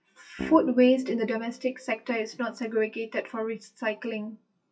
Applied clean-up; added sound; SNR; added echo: classical method WPE with log-MMSE.